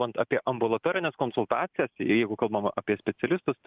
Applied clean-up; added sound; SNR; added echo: none; none; none; none.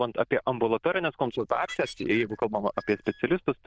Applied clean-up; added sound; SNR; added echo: neural diffusion model UNIVERSE++.